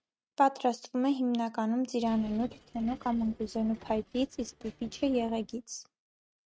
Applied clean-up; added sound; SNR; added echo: neural mask model RNNoise.